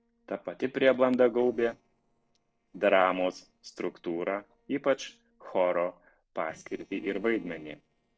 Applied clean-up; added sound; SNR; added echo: neural separator model SepFormer DNS4.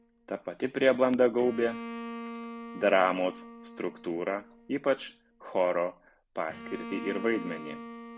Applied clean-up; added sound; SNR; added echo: none; Bowed string instrument; 13 dB; none.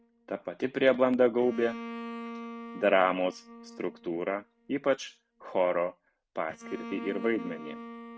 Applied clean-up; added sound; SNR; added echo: neural mask model RNNoise.